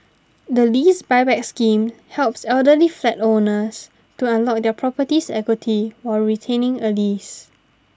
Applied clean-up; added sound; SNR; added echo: none; none; none; none.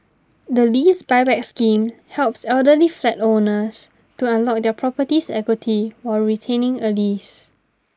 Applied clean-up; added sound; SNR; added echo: neural mask model Resemble Enhance denoiser.